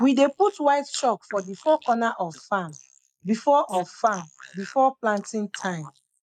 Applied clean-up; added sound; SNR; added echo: neural mask model Resemble Enhance denoiser.